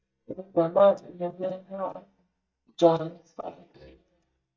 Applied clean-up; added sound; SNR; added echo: neural mask model DeepFilterNet 3.